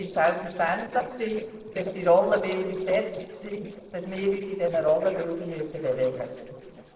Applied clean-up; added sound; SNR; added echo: neural separator model SepFormer DNS4.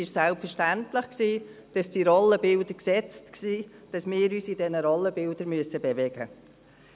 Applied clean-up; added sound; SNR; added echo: none; none; none; none.